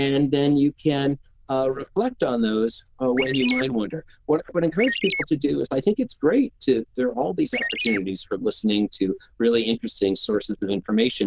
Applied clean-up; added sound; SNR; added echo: neural diffusion model UNIVERSE++.